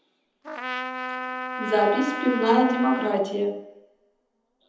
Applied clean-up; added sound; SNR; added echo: none; Trumpet; 6 dB; reverberation time 0.8 s.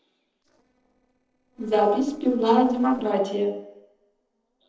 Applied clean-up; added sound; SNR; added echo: neural separator model SepFormer DNS4.